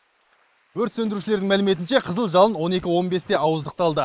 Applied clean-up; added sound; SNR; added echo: neural mask model Resemble Enhance denoiser.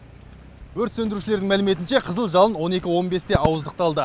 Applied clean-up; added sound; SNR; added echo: none; Crackle; 12 dB; none.